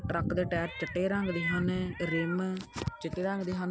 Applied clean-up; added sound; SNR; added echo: none; Meow; 11 dB; none.